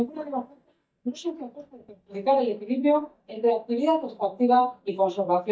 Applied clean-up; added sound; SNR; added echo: neural mask model DeepFilterNet 3.